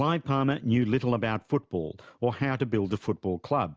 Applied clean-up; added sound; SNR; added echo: none; none; none; none.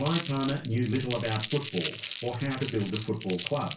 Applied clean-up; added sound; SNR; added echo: none; Crumpling, crinkling; 0 dB; reverberation time 0.3 s.